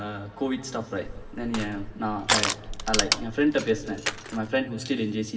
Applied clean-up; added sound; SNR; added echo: none; Crushing; 1 dB; reverberation time 1.7 s.